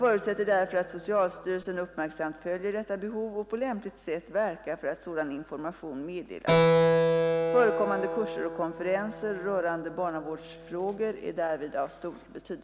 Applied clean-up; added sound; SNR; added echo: none; Keyboard (musical); 1 dB; none.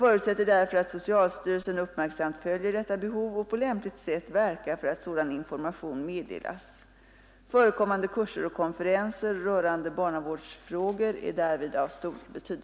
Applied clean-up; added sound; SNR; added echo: none; none; none; none.